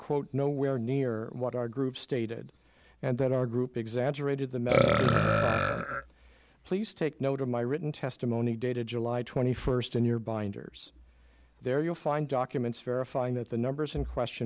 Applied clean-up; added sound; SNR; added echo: none; Burping, eructation; -2 dB; none.